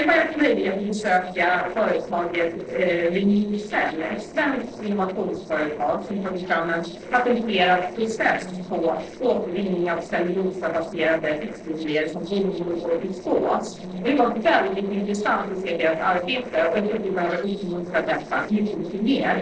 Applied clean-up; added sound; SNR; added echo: neural separator model SepFormer DNS4.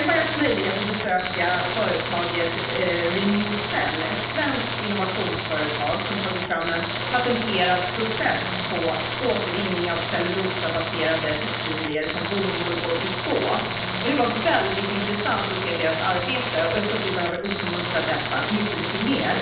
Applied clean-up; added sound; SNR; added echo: none; Tools; 0 dB; reverberation time 0.9 s.